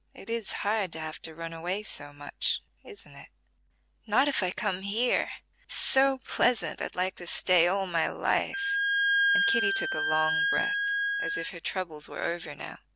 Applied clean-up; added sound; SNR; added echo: none; Wind instrument, woodwind instrument; -3 dB; none.